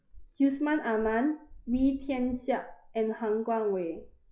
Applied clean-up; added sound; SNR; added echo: classical method log-MMSE.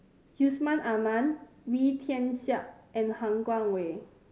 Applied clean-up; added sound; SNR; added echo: none; none; none; none.